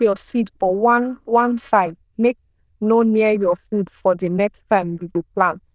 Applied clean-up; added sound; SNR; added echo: neural diffusion model UNIVERSE++.